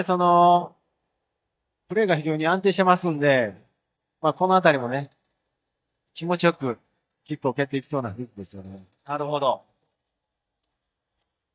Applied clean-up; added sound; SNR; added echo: neural mask model DeepFilterNet 3.